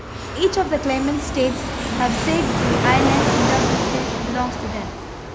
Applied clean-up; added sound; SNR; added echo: none; Fixed-wing aircraft, airplane; -1 dB; none.